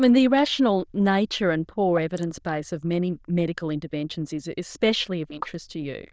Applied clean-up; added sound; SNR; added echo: neural diffusion model UNIVERSE++.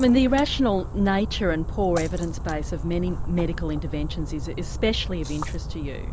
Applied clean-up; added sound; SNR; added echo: none; Splash, splatter; 5 dB; none.